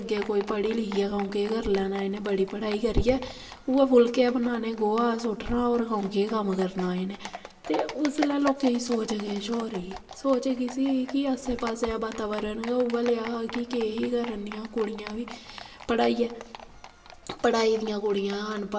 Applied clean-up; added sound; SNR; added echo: none; Livestock, farm animals, working animals; 15 dB; reverberation time 0.8 s.